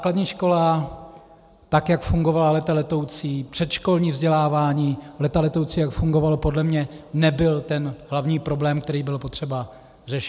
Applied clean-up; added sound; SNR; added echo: none; none; none; none.